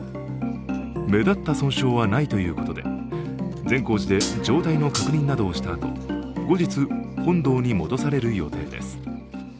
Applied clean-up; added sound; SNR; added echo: none; Hi-hat; 7 dB; none.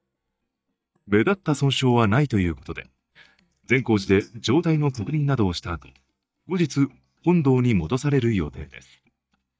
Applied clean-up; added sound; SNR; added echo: neural mask model DeepFilterNet 3.